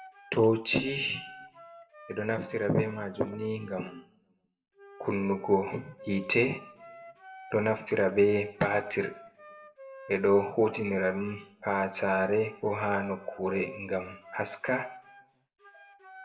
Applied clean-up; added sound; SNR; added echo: none; Wind instrument, woodwind instrument; 20 dB; reverberation time 0.5 s.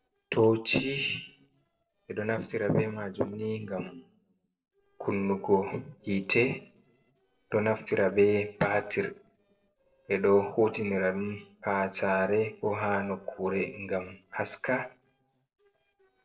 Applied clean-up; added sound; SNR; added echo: neural separator model SepFormer DNS4.